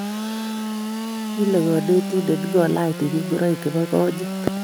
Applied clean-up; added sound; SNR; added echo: none; Sawing / Engine; 5 dB; none.